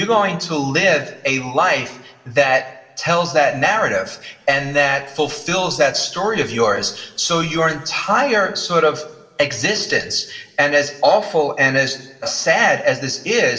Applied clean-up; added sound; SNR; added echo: none; none; none; reverberation time 1.5 s.